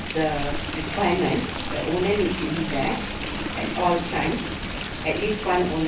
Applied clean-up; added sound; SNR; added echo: none; Stream; 5 dB; none.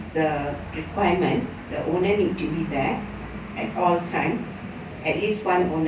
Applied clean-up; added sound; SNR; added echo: none; none; none; none.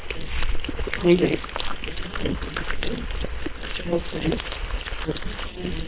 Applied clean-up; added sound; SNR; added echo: neural separator model SepFormer WHAM!.